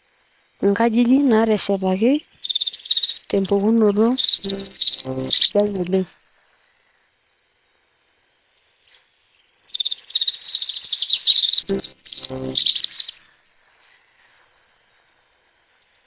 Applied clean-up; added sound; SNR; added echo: neural separator model SepFormer WHAM!.